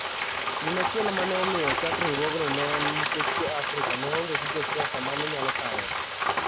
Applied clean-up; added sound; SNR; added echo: none; Frying (food); -4 dB; none.